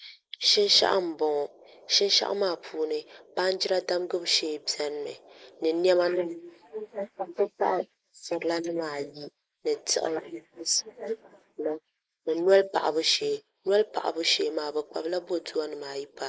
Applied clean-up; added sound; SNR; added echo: neural mask model Resemble Enhance denoiser.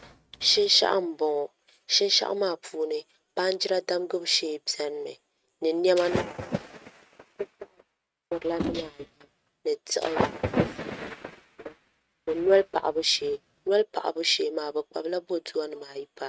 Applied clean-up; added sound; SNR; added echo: neural mask model RNNoise.